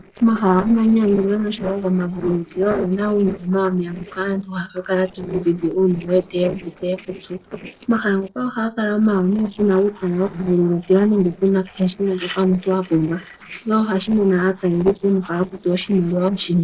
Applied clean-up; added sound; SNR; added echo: neural separator model SepFormer DNS4.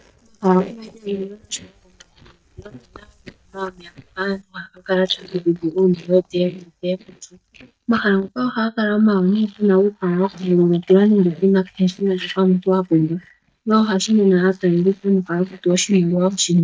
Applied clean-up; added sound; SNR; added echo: neural mask model DeepFilterNet 3.